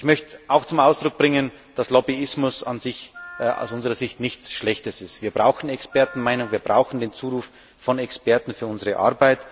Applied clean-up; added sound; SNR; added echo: none; Wind instrument, woodwind instrument; 20 dB; none.